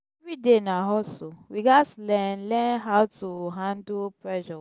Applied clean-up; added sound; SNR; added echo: none; none; none; none.